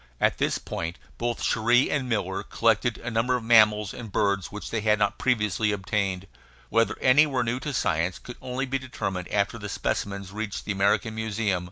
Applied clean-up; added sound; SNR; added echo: none; none; none; none.